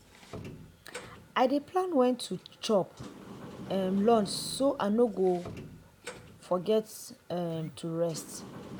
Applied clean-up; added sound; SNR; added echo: none; Sliding door; 16 dB; none.